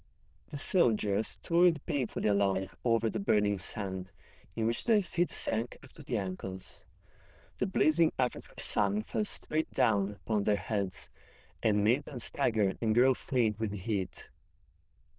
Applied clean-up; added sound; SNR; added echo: neural diffusion model UNIVERSE++.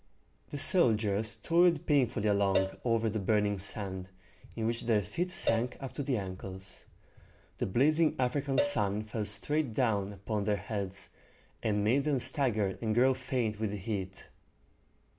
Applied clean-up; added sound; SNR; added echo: none; Cowbell; 8 dB; none.